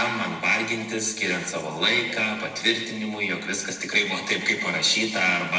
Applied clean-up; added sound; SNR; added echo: none; none; none; reverberation time 1.2 s.